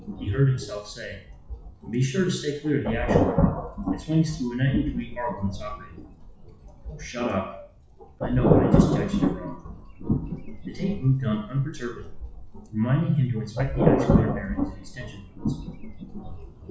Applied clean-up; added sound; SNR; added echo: classical method WPE with log-MMSE.